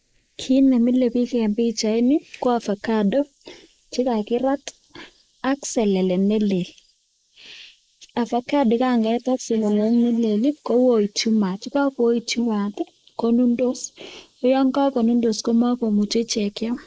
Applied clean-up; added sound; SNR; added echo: neural mask model Resemble Enhance denoiser.